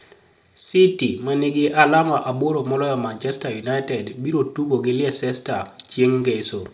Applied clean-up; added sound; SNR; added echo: none; none; none; reverberation time 0.3 s.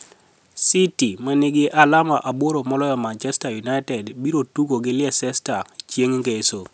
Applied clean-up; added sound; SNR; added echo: none; none; none; none.